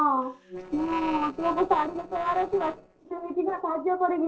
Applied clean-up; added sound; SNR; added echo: neural separator model SepFormer DNS4.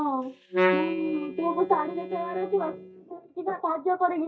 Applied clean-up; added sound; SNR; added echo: neural mask model DeepFilterNet 3.